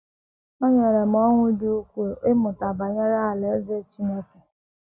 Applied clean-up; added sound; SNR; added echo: none; none; none; none.